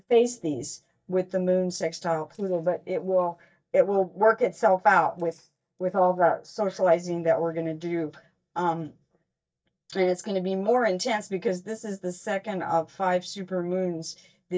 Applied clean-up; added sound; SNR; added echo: neural mask model DeepFilterNet 3.